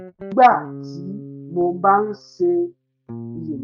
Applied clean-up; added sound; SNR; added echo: neural mask model RNNoise.